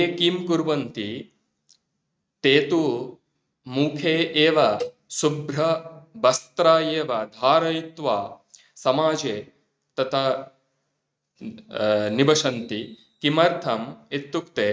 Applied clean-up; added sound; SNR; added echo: neural mask model RNNoise.